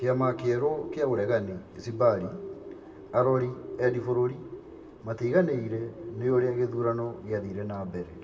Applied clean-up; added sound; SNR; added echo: none; Bird; 12 dB; reverberation time 1.3 s.